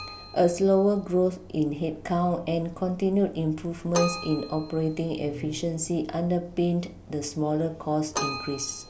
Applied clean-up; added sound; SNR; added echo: none; Keyboard (musical); 14 dB; none.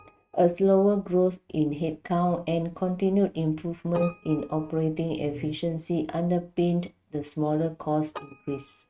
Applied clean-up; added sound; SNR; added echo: neural mask model RNNoise.